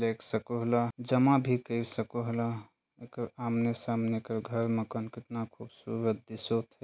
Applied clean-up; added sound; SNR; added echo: none; none; none; none.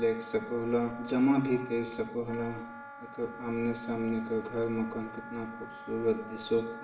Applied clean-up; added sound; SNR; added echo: none; Wind instrument, woodwind instrument; 14 dB; reverberation time 0.8 s.